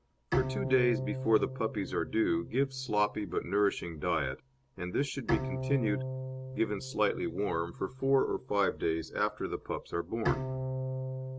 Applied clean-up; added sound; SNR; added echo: none; Bowed string instrument; 6 dB; none.